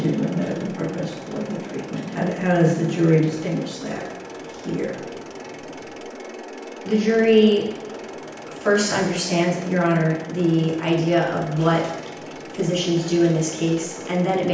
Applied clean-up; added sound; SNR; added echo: none; Mechanisms; 14 dB; reverberation time 0.9 s.